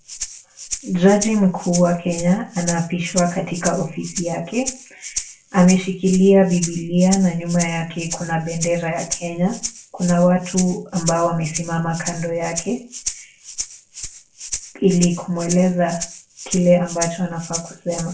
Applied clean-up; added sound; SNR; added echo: none; Rattle (instrument); 11 dB; reverberation time 0.3 s.